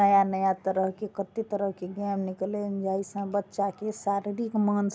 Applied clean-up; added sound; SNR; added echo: none; none; none; none.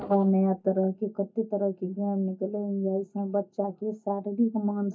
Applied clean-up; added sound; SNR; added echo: neural mask model DeepFilterNet 3.